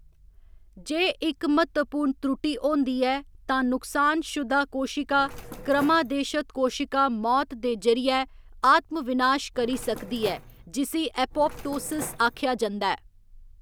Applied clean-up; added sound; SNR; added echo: none; Mechanisms; 15 dB; none.